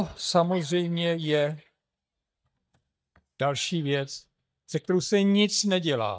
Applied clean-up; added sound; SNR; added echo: neural mask model DeepFilterNet 3.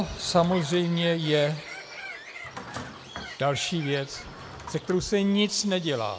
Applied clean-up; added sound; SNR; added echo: none; Bird + Drawer open or close; 14 dB; none.